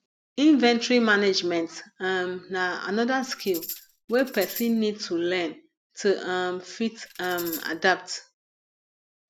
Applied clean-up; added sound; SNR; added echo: none; Tambourine; 14 dB; none.